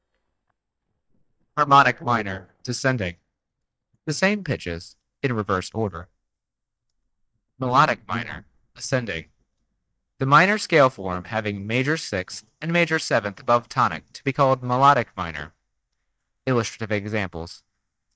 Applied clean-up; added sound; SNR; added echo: neural mask model DeepFilterNet 3.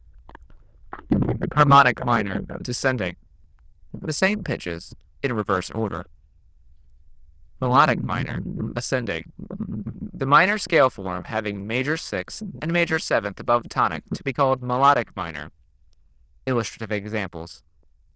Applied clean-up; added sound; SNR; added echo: neural diffusion model UNIVERSE++.